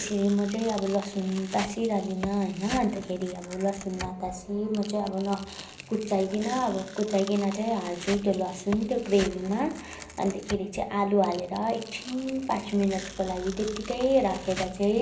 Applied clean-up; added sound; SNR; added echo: none; Tearing; 14 dB; reverberation time 0.5 s.